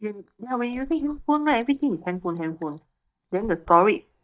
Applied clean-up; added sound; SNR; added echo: neural mask model DeepFilterNet 3.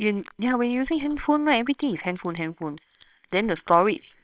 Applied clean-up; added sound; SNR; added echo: neural separator model SepFormer WHAMR!.